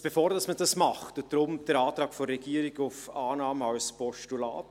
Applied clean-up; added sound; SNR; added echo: none; none; none; none.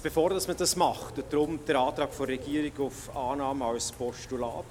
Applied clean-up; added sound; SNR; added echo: none; Bird / Rain; 15 dB; none.